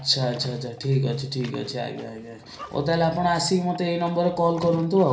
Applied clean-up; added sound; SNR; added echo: none; Livestock, farm animals, working animals; 20 dB; reverberation time 0.4 s.